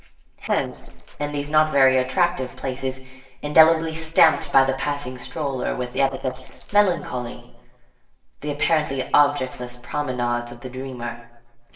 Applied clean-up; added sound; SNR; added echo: neural separator model SepFormer DNS4.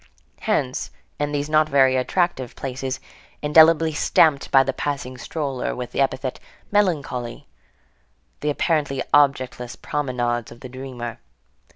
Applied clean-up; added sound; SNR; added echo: none; none; none; none.